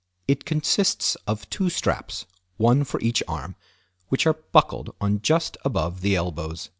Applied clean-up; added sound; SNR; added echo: none; none; none; none.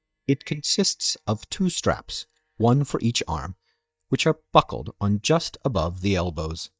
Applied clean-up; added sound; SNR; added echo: neural mask model DeepFilterNet 3.